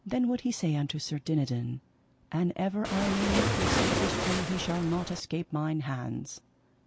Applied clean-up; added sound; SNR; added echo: none; Waves, surf; -1 dB; none.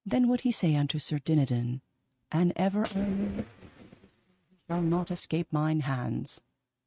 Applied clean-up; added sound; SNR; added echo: neural mask model RNNoise.